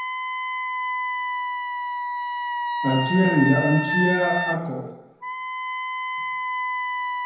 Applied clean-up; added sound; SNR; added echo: none; Wind instrument, woodwind instrument; 1 dB; reverberation time 1.0 s.